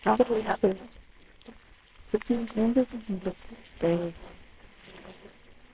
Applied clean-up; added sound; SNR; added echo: neural separator model SepFormer WHAMR!.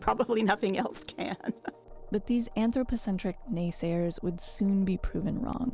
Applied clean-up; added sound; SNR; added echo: none; none; none; none.